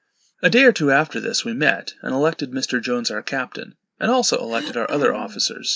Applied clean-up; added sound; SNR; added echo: neural mask model Resemble Enhance denoiser.